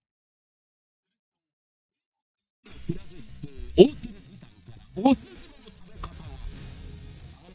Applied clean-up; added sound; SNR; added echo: neural mask model DeepFilterNet 3.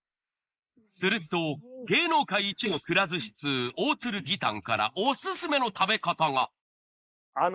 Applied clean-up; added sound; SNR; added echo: neural mask model Resemble Enhance denoiser.